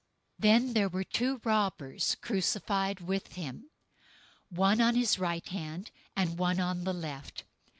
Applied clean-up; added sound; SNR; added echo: none; none; none; none.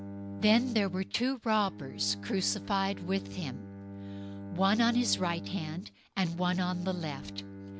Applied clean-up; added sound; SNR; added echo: none; Bowed string instrument; 11 dB; none.